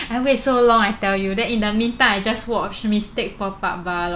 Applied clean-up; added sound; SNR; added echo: none; none; none; none.